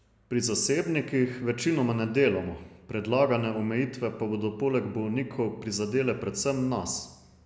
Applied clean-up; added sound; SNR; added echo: none; none; none; none.